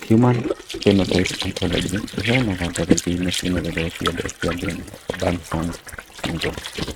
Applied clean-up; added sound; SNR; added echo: neural mask model RNNoise.